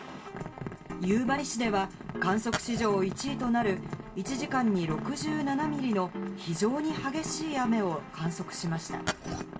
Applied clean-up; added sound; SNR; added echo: none; Glass; 5 dB; reverberation time 0.2 s.